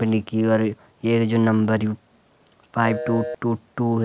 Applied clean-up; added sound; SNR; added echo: none; Telephone; 9 dB; none.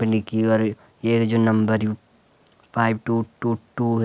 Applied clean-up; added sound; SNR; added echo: none; none; none; none.